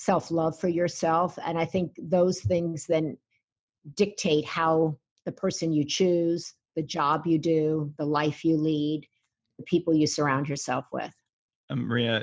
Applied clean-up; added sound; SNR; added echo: none; none; none; none.